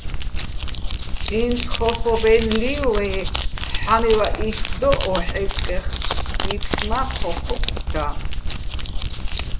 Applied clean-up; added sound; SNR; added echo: none; Crumpling, crinkling; -2 dB; none.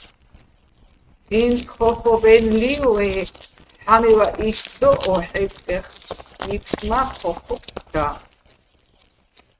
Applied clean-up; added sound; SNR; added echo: neural mask model RNNoise.